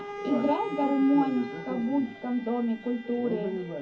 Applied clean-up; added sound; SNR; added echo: none; Bowed string instrument; 12 dB; reverberation time 0.4 s.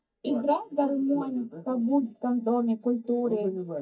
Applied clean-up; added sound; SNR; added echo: neural mask model DeepFilterNet 3.